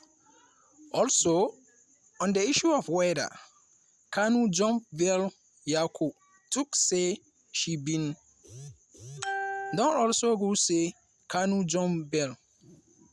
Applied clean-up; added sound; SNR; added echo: none; none; none; none.